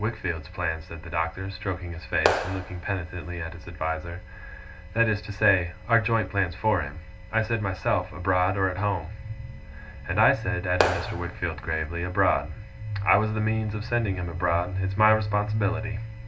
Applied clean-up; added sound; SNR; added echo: none; Clapping; 2 dB; reverberation time 0.2 s.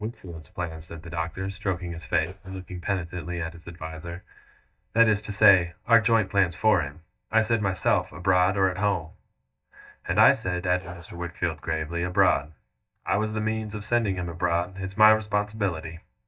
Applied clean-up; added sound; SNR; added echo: neural mask model DeepFilterNet 3.